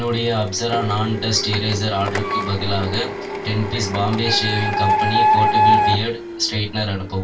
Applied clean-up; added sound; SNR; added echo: none; Printer; 0 dB; reverberation time 0.2 s.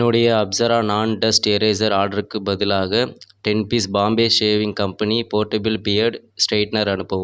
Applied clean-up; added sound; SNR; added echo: none; none; none; none.